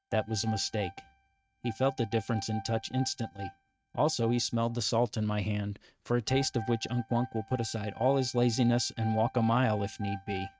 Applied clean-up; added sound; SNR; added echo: neural mask model RNNoise.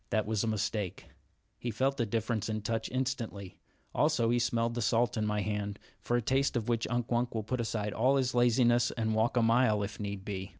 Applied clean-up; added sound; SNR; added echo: none; none; none; none.